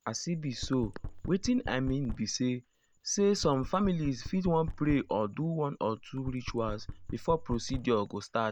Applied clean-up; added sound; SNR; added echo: none; Knock; 11 dB; none.